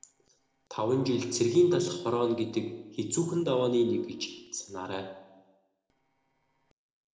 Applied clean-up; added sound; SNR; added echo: neural separator model SepFormer DNS4.